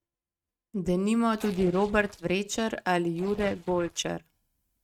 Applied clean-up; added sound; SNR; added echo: neural mask model RNNoise.